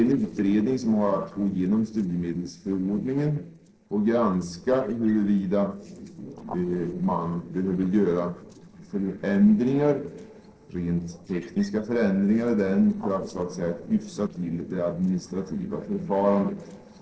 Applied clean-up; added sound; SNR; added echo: neural separator model SepFormer DNS4.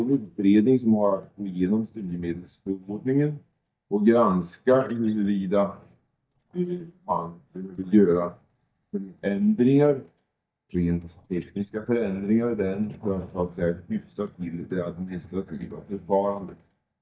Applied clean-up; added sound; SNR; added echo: neural mask model DeepFilterNet 3.